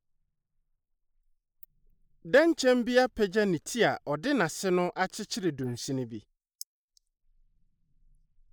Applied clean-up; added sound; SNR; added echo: neural mask model Resemble Enhance denoiser.